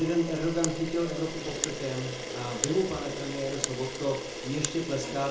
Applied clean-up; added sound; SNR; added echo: none; Camera; 5 dB; reverberation time 0.5 s.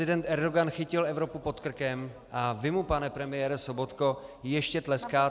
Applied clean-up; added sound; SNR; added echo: none; none; none; none.